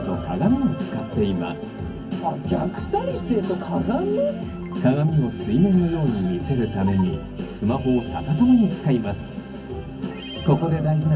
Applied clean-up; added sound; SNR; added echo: none; none; none; reverberation time 0.3 s.